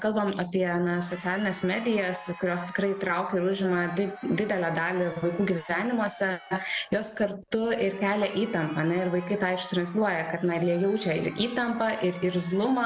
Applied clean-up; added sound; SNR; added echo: none; Crowd; 18 dB; none.